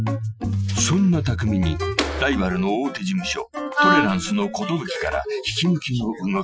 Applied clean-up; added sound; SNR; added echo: classical method Wiener filter.